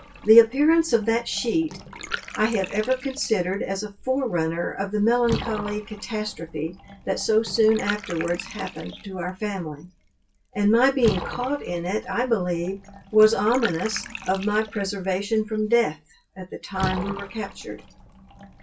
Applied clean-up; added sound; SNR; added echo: none; Bathtub (filling or washing) / Water; 14 dB; reverberation time 0.2 s.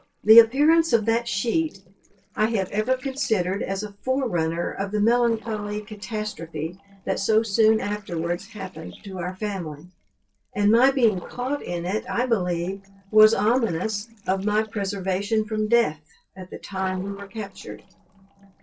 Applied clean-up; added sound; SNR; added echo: neural separator model SepFormer DNS4.